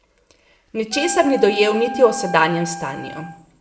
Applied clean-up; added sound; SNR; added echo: none; Wind instrument, woodwind instrument; 11 dB; reverberation time 0.7 s.